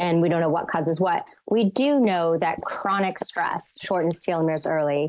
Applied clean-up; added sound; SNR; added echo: neural mask model Resemble Enhance denoiser.